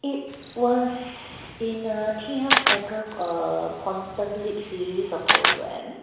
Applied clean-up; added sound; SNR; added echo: none; Camera; 0 dB; reverberation time 1.0 s.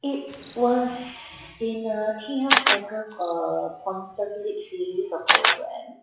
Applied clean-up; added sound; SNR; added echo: classical method WPE with log-MMSE.